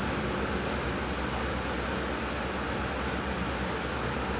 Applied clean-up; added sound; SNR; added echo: none; none; none; none.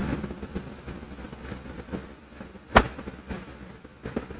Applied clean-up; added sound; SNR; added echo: neural mask model RNNoise.